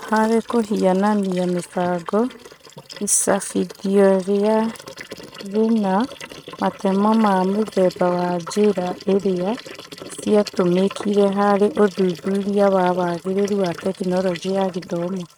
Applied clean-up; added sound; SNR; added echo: neural mask model RNNoise.